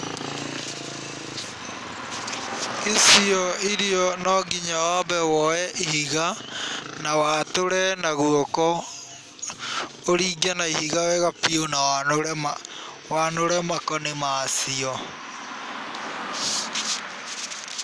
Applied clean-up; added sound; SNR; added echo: none; Car passing by; 14 dB; none.